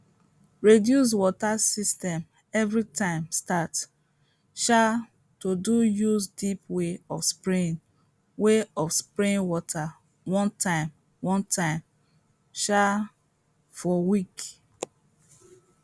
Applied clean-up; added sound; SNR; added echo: none; none; none; none.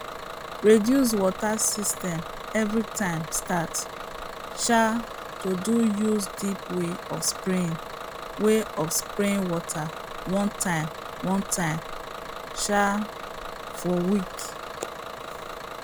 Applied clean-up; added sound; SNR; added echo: none; Bus / Engine; 9 dB; none.